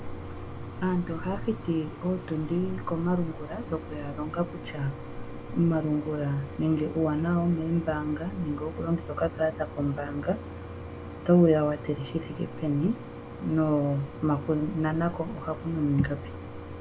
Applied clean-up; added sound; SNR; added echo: none; Mechanisms; 10 dB; none.